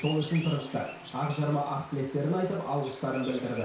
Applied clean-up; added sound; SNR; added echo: none; Bird vocalization, bird call, bird song; 16 dB; reverberation time 0.6 s.